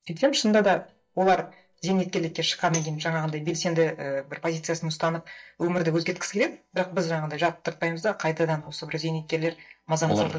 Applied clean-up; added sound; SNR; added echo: neural mask model DeepFilterNet 3.